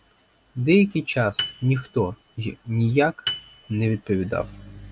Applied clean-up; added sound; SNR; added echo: none; Piano; 12 dB; none.